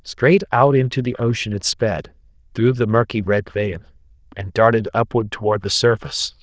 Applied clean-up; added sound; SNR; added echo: neural diffusion model UNIVERSE++.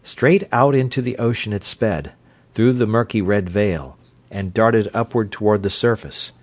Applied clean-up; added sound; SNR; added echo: none; none; none; none.